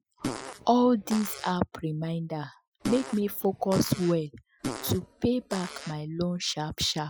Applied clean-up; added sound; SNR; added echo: classical method Wiener filter.